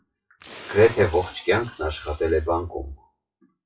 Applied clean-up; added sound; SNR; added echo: classical method WPE with log-MMSE.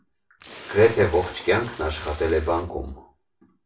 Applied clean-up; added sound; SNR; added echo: none; Splash, splatter; 16 dB; reverberation time 0.3 s.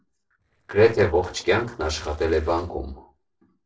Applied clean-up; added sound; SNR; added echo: neural separator model SepFormer DNS4.